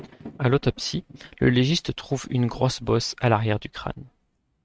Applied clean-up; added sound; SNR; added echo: neural mask model RNNoise.